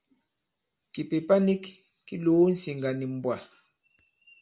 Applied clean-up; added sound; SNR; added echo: none; none; none; none.